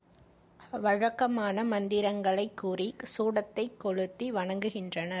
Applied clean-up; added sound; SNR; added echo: none; none; none; none.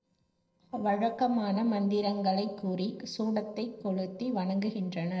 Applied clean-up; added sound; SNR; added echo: neural separator model SepFormer DNS4.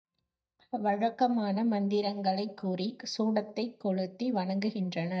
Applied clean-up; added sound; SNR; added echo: neural mask model DeepFilterNet 3.